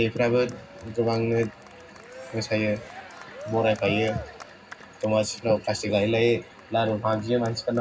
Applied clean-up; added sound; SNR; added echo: none; Cheering; 17 dB; reverberation time 0.4 s.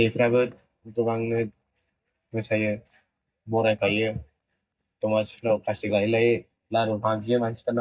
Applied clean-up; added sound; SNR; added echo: neural mask model DeepFilterNet 3.